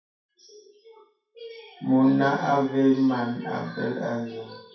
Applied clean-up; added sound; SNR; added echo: none; none; none; reverberation time 0.6 s.